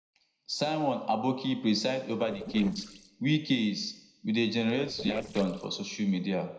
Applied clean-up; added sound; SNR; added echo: neural separator model SepFormer DNS4.